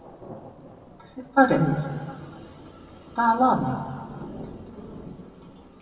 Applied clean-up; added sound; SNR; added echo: none; Thunder / Rain; 17 dB; reverberation time 1.7 s.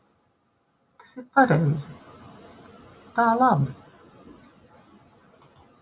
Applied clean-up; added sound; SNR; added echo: none; none; none; none.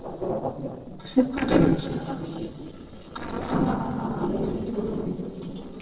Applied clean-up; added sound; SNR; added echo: neural separator model SepFormer DNS4.